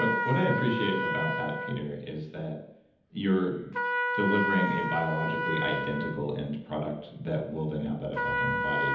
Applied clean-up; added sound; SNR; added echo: none; Trumpet; 1 dB; reverberation time 1.3 s.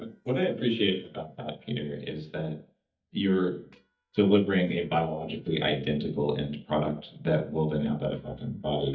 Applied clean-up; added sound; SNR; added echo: neural mask model DeepFilterNet 3.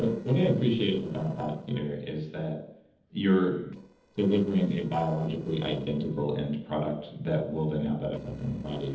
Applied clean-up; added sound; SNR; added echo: neural separator model SepFormer DNS4.